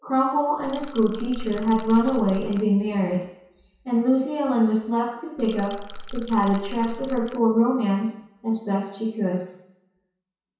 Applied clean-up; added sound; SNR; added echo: none; Rattle / Rattle (instrument); 9 dB; reverberation time 0.7 s.